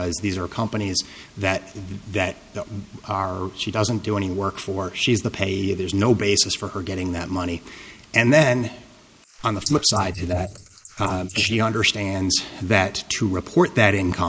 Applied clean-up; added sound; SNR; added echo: neural mask model Resemble Enhance denoiser.